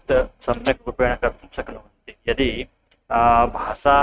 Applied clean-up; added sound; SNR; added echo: neural mask model RNNoise.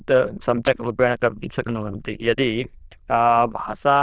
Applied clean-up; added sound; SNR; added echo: neural diffusion model UNIVERSE++.